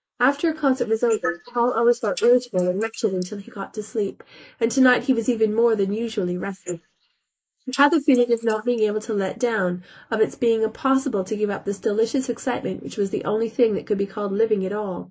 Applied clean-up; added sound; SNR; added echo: neural mask model Resemble Enhance denoiser.